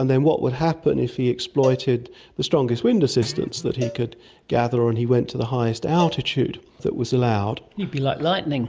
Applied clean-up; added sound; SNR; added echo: none; Cowbell + Guitar; 18 dB; none.